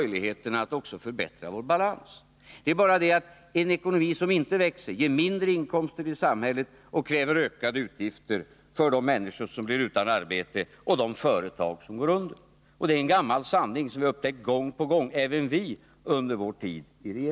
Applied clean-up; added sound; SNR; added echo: none; none; none; none.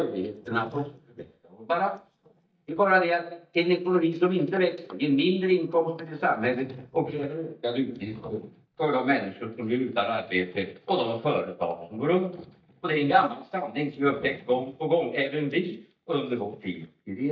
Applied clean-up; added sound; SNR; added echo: neural mask model DeepFilterNet 3.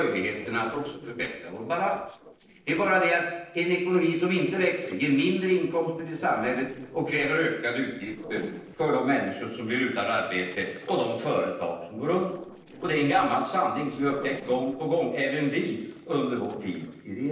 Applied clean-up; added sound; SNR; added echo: neural separator model SepFormer DNS4.